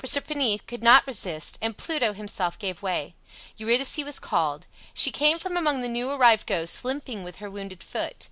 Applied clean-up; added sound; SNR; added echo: none; none; none; none.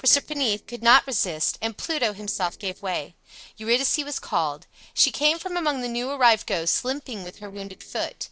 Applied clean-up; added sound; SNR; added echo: neural separator model SepFormer DNS4.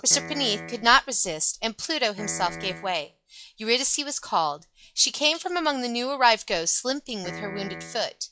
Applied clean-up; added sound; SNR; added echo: classical method log-MMSE.